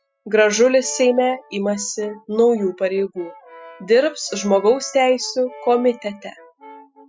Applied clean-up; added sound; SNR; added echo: classical method spectral subtraction.